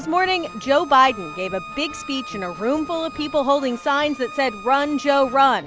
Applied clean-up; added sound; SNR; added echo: none; Bowed string instrument; 17 dB; none.